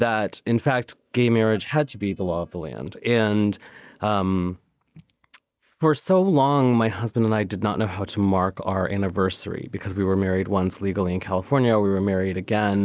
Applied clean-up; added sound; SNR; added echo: neural mask model DeepFilterNet 3.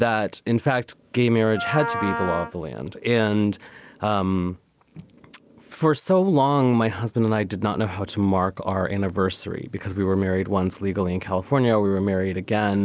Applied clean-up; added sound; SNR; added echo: none; Wind instrument, woodwind instrument; 6 dB; none.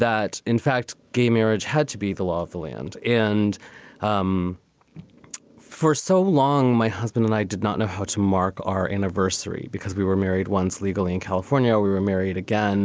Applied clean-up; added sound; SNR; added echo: none; none; none; none.